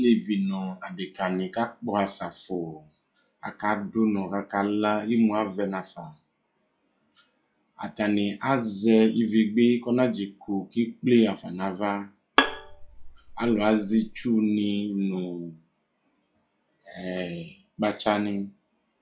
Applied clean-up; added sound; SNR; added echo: classical method log-MMSE.